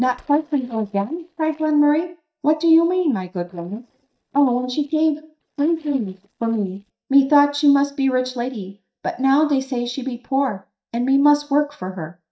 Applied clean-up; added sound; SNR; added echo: neural mask model DeepFilterNet 3.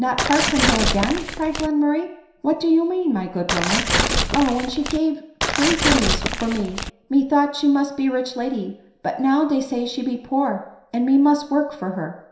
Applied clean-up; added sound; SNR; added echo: none; Tearing; 0 dB; reverberation time 0.7 s.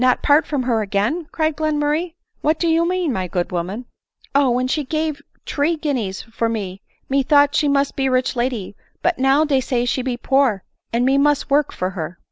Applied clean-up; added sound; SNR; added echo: none; none; none; none.